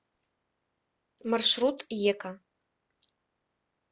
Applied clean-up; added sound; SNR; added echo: none; none; none; none.